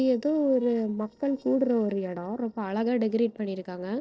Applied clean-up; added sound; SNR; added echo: neural separator model SepFormer DNS4.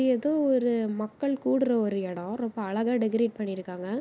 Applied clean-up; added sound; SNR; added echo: none; none; none; none.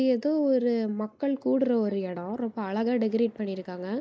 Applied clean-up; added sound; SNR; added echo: neural mask model Resemble Enhance denoiser.